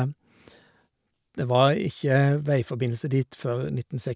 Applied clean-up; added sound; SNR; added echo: none; none; none; none.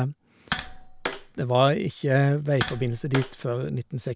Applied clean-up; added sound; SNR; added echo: none; Tap; 11 dB; none.